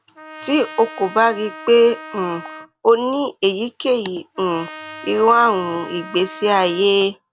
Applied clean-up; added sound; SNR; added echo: none; Trumpet; 18 dB; none.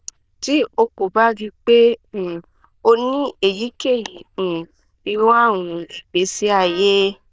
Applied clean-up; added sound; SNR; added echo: neural diffusion model UNIVERSE++.